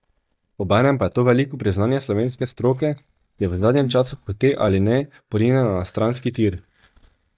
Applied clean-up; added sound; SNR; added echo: neural mask model DeepFilterNet 3.